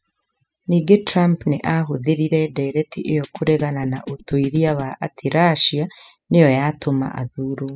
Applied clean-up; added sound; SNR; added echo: classical method spectral subtraction.